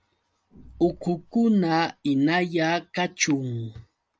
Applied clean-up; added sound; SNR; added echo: none; none; none; none.